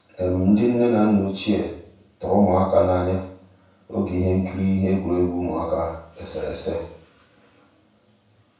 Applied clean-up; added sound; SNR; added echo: none; none; none; reverberation time 0.6 s.